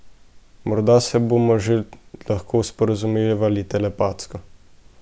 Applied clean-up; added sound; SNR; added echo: none; none; none; none.